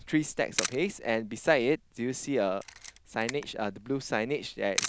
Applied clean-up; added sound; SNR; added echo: none; Camera; 10 dB; none.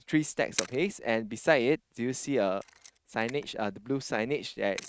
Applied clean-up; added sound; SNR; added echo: neural mask model RNNoise.